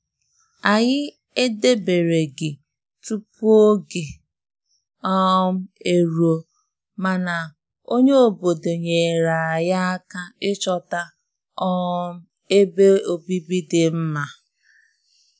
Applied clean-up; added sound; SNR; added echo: none; none; none; none.